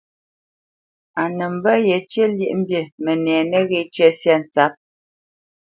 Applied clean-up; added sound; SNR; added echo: none; none; none; none.